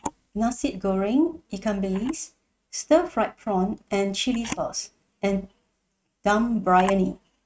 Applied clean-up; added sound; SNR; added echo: neural mask model RNNoise.